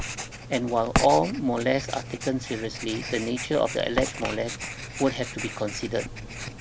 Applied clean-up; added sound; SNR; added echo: none; Writing; 7 dB; none.